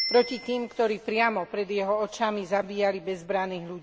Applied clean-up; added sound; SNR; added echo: none; Bicycle bell; 14 dB; none.